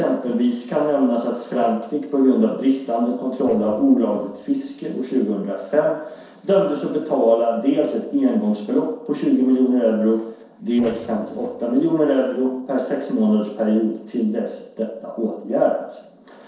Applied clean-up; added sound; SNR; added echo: neural separator model SepFormer DNS4.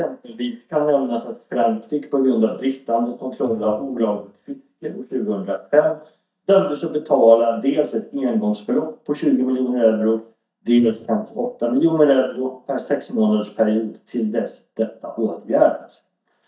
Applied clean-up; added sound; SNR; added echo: neural mask model DeepFilterNet 3.